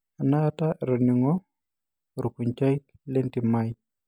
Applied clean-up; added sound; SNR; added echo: none; none; none; none.